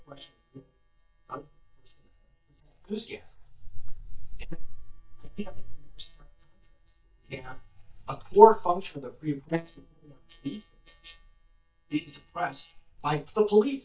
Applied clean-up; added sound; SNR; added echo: neural mask model DeepFilterNet 3.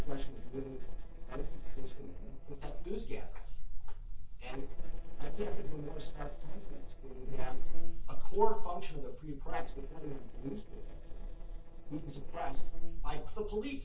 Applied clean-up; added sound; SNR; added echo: neural separator model SepFormer DNS4.